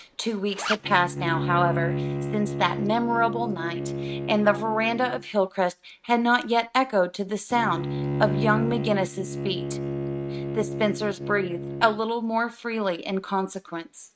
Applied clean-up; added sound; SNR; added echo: neural mask model RNNoise.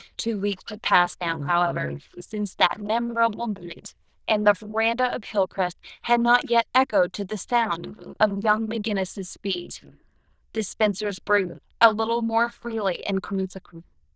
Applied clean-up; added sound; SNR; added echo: neural diffusion model UNIVERSE++.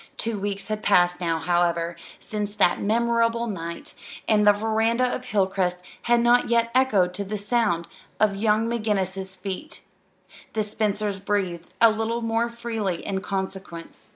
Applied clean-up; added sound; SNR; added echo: none; none; none; none.